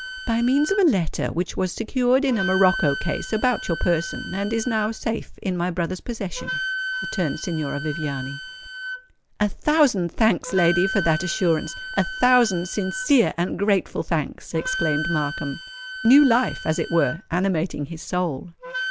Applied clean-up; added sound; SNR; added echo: none; Wind instrument, woodwind instrument; 10 dB; none.